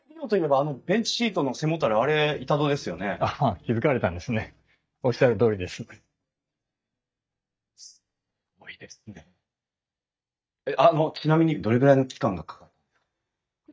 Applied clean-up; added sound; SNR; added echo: neural mask model DeepFilterNet 3.